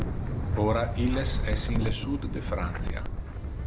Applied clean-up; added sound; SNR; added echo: none; Wind; -3 dB; none.